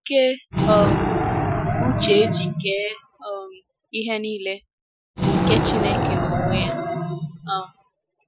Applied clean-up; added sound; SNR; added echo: classical method Wiener filter.